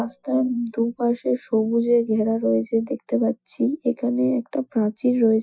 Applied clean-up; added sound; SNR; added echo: classical method Wiener filter.